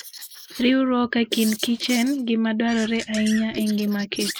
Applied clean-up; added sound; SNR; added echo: neural mask model Resemble Enhance denoiser.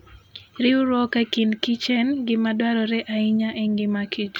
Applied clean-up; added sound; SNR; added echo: none; none; none; none.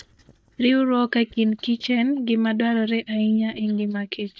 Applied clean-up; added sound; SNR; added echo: neural mask model DeepFilterNet 3.